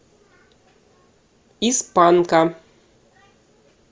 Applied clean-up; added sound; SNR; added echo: none; none; none; none.